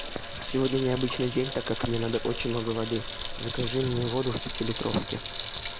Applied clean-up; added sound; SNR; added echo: none; Sink (filling or washing) / Water tap, faucet; 0 dB; none.